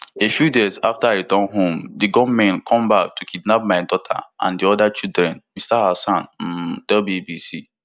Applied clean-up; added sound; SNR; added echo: neural mask model Resemble Enhance denoiser.